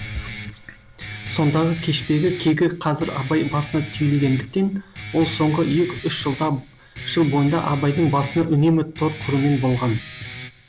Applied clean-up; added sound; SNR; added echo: none; Guitar; 13 dB; none.